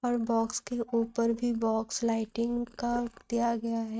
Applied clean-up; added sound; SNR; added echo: neural mask model RNNoise.